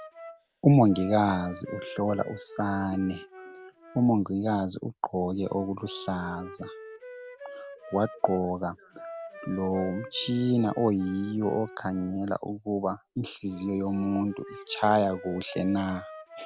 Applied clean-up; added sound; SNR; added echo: none; Wind instrument, woodwind instrument; 16 dB; none.